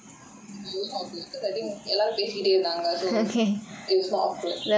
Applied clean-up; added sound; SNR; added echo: none; none; none; none.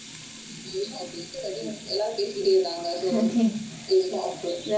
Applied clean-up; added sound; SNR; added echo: none; Sink (filling or washing) / Water tap, faucet; 17 dB; reverberation time 0.4 s.